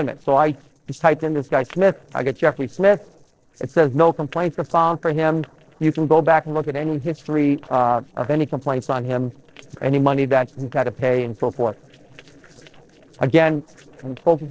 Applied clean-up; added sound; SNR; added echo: neural separator model SepFormer DNS4.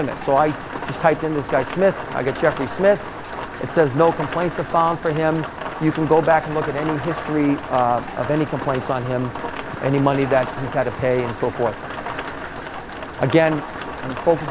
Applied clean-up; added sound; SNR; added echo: none; Rain; 9 dB; none.